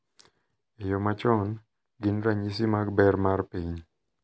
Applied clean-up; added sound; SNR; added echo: none; none; none; none.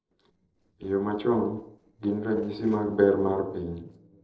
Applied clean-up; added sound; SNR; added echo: neural separator model SepFormer DNS4.